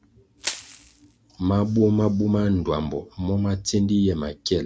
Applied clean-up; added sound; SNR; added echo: none; Crushing; 13 dB; none.